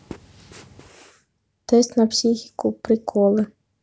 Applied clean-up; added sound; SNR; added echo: none; none; none; none.